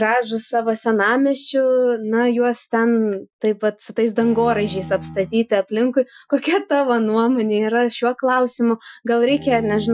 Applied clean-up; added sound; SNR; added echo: classical method Wiener filter.